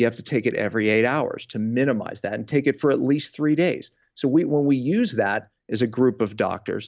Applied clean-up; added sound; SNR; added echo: none; none; none; none.